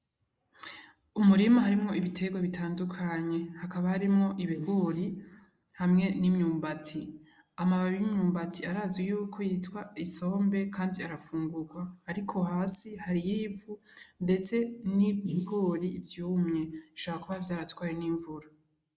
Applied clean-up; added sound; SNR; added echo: neural mask model Resemble Enhance denoiser.